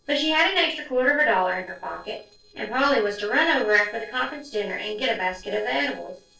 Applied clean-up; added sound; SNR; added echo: neural separator model SepFormer DNS4.